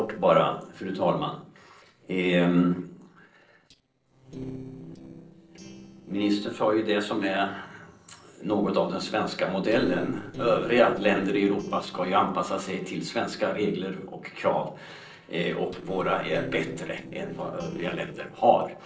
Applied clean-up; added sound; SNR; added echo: neural separator model SepFormer DNS4.